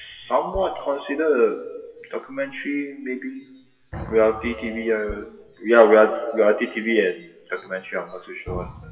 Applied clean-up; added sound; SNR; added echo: classical method WPE with log-MMSE.